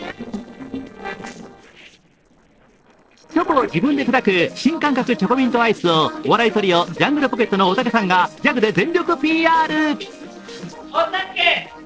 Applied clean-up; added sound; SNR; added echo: neural separator model SepFormer DNS4.